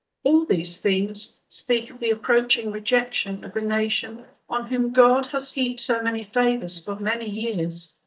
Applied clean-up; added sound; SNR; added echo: neural mask model DeepFilterNet 3.